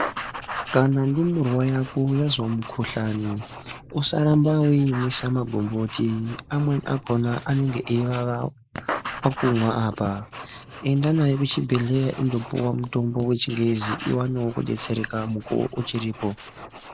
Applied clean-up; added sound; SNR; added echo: neural mask model Resemble Enhance denoiser.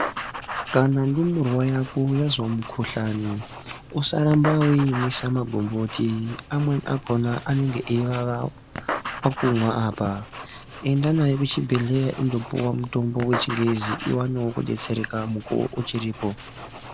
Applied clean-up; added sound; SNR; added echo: none; Writing; 11 dB; none.